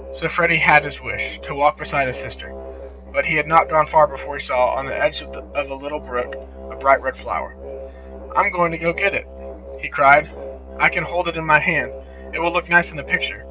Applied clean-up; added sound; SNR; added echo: none; Musical instrument; 14 dB; none.